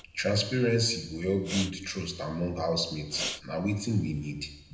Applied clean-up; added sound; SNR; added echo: none; Respiratory sounds; 13 dB; reverberation time 0.8 s.